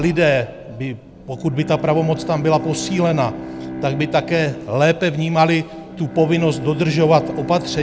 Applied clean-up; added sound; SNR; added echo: none; Bowed string instrument; 12 dB; none.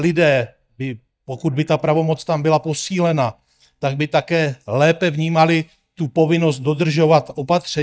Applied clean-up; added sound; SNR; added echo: neural mask model DeepFilterNet 3.